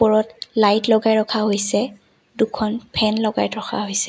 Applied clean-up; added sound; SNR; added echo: none; none; none; none.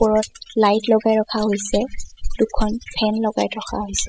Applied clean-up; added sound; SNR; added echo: classical method spectral subtraction.